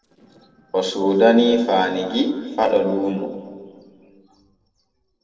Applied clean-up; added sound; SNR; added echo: neural separator model SepFormer DNS4.